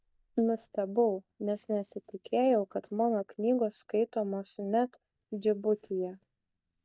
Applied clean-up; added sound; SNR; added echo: neural mask model DeepFilterNet 3.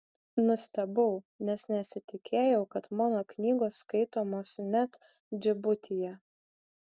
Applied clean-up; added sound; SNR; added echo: none; none; none; none.